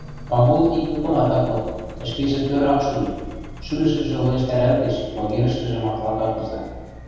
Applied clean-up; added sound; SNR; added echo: none; Engine; 14 dB; reverberation time 1.2 s.